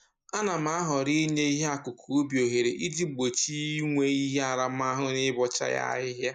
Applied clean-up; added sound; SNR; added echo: neural mask model Resemble Enhance denoiser.